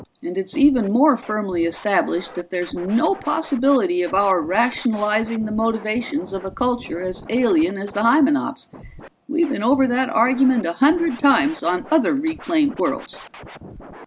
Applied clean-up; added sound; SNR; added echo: none; Scratching (performance technique); 20 dB; none.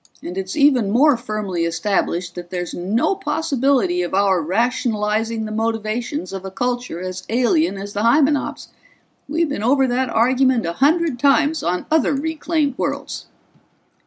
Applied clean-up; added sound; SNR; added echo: none; none; none; none.